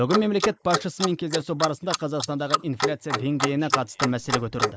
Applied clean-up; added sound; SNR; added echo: neural mask model Resemble Enhance denoiser.